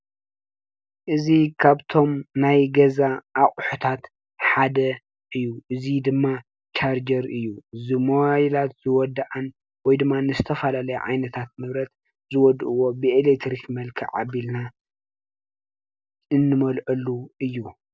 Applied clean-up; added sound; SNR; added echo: none; none; none; none.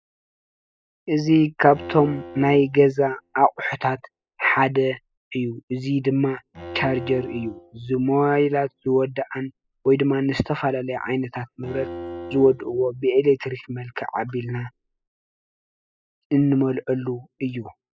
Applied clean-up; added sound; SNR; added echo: classical method spectral subtraction.